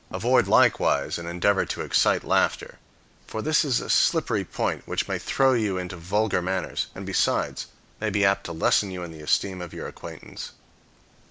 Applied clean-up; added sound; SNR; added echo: none; none; none; none.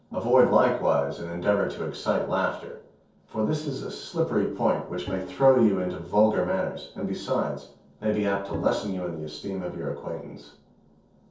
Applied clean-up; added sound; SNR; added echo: neural separator model SepFormer DNS4.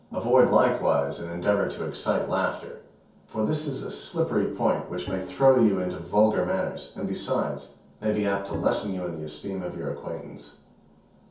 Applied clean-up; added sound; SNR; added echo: none; Bowed string instrument; 16 dB; reverberation time 0.6 s.